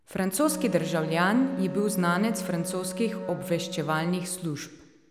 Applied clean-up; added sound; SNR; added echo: none; Wind instrument, woodwind instrument; 9 dB; none.